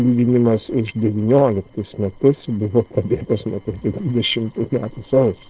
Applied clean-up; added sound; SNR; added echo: neural separator model SepFormer DNS4.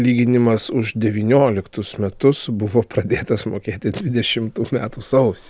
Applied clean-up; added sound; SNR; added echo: none; none; none; none.